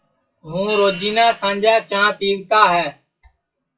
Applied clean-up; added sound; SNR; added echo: classical method WPE with log-MMSE.